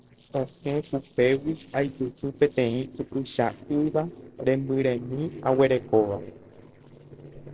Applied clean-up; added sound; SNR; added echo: neural separator model SepFormer DNS4.